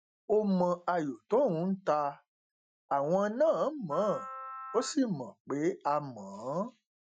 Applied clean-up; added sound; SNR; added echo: classical method Wiener filter.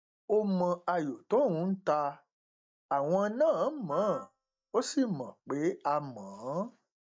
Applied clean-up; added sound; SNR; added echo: neural mask model DeepFilterNet 3.